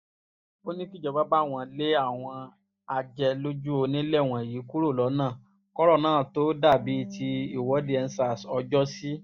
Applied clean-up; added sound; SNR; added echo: neural mask model DeepFilterNet 3.